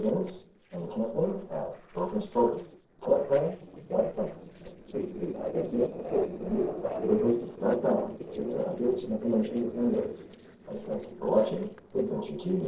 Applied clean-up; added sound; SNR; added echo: neural separator model SepFormer DNS4.